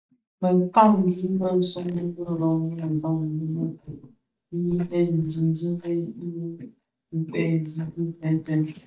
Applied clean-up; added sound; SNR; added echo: neural mask model DeepFilterNet 3.